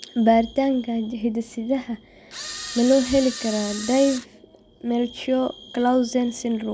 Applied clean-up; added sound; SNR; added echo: none; Camera; 10 dB; none.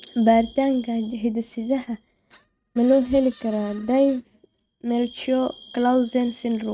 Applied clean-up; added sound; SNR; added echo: neural mask model RNNoise.